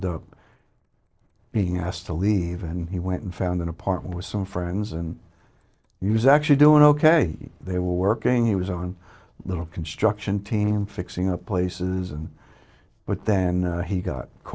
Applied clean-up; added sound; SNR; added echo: neural separator model SepFormer DNS4.